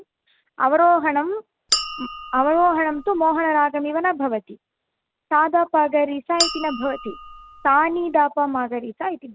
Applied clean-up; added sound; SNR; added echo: none; Chink, clink; 8 dB; none.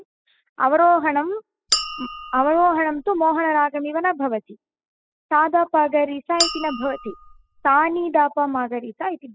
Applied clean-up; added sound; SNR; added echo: classical method spectral subtraction.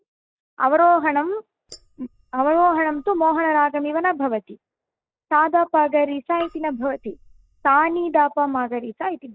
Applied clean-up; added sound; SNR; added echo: neural mask model DeepFilterNet 3.